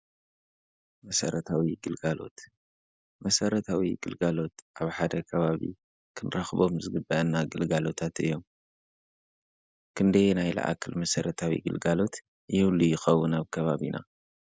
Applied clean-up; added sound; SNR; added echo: none; none; none; none.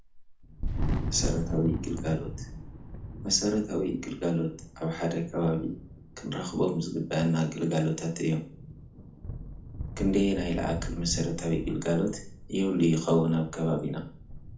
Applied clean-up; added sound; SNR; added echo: none; Thunder; 8 dB; reverberation time 0.4 s.